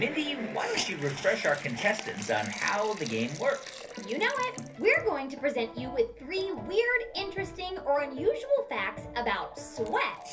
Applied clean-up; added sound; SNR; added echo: none; Hiss; 15 dB; reverberation time 0.3 s.